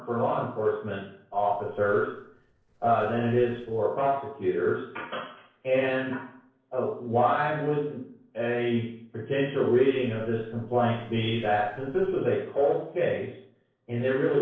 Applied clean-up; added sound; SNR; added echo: neural separator model SepFormer DNS4.